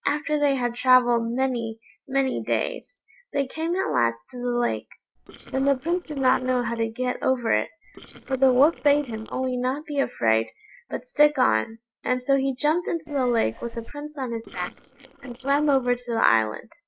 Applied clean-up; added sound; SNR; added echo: neural separator model SepFormer DNS4.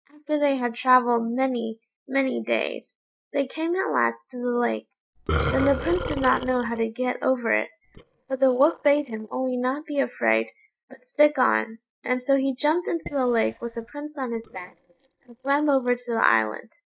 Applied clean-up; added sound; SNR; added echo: neural mask model DeepFilterNet 3.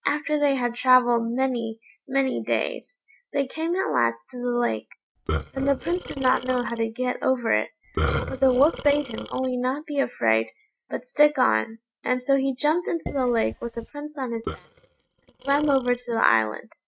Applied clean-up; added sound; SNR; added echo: neural mask model RNNoise.